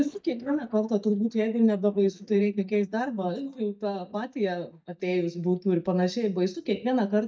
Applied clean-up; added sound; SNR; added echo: neural mask model DeepFilterNet 3.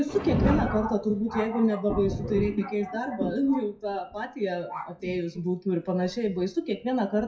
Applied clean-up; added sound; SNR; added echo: classical method WPE with log-MMSE.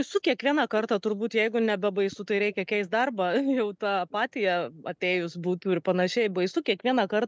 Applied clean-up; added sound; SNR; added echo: none; none; none; none.